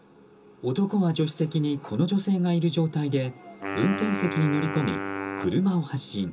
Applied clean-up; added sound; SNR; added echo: none; Wind instrument, woodwind instrument; 8 dB; reverberation time 0.2 s.